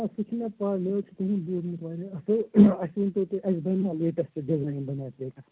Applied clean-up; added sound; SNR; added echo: none; none; none; none.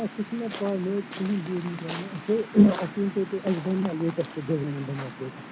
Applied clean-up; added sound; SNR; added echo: none; Waves, surf; 13 dB; none.